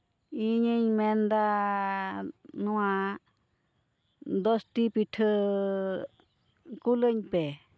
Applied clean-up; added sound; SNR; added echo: none; none; none; none.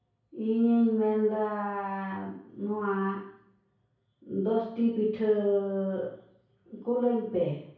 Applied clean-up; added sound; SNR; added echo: none; none; none; reverberation time 0.6 s.